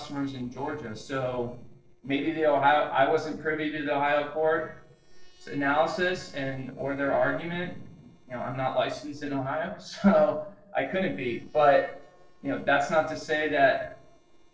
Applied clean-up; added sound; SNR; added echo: neural separator model SepFormer DNS4.